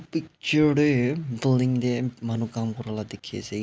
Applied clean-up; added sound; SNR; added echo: none; none; none; none.